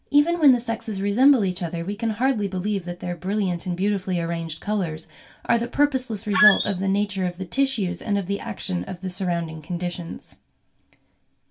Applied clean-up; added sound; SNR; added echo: none; Squeak; -3 dB; reverberation time 0.2 s.